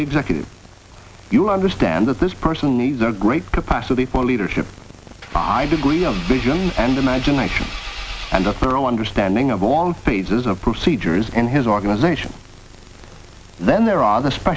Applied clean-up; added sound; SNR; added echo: none; Engine / Car; 10 dB; none.